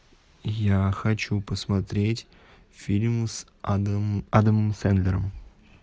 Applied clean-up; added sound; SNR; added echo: none; none; none; none.